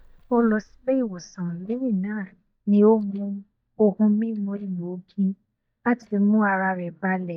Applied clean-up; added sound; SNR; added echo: neural mask model DeepFilterNet 3.